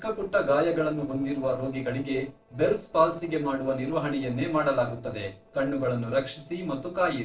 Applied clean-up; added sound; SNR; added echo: neural separator model SepFormer DNS4.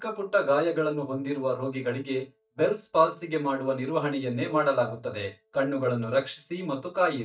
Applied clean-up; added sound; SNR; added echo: neural mask model DeepFilterNet 3.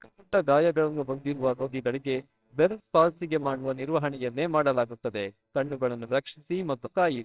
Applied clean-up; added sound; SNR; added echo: neural separator model SepFormer WHAMR!.